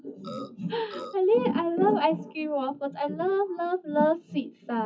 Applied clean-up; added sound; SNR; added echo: classical method WPE with log-MMSE.